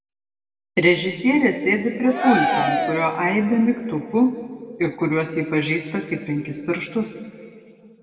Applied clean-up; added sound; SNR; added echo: none; Cheering; 2 dB; reverberation time 1.9 s.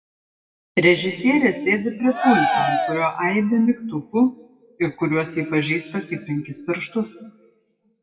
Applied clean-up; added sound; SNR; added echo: classical method WPE with log-MMSE.